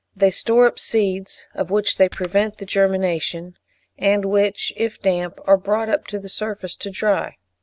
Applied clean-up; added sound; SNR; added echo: none; Splash, splatter; 18 dB; none.